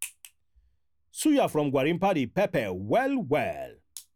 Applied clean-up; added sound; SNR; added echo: none; none; none; none.